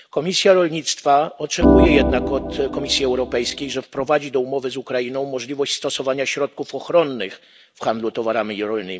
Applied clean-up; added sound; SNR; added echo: none; Organ; -2 dB; none.